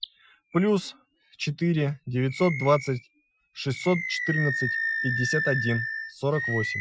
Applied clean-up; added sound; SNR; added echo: classical method Wiener filter.